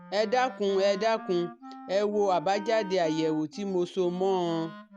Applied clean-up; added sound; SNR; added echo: none; Wind instrument, woodwind instrument; 16 dB; none.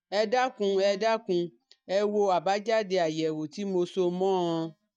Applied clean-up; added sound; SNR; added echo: neural mask model DeepFilterNet 3.